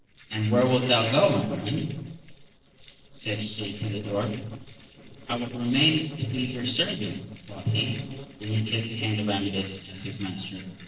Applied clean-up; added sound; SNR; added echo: neural separator model SepFormer DNS4.